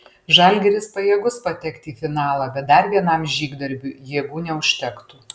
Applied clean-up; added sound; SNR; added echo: none; none; none; none.